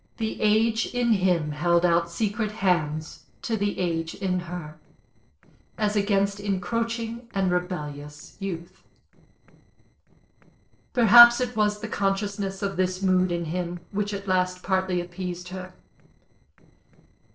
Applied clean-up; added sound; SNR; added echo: neural separator model SepFormer DNS4.